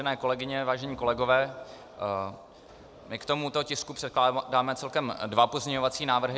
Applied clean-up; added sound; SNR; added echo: none; none; none; none.